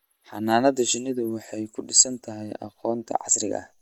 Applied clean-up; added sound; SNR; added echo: neural mask model Resemble Enhance denoiser.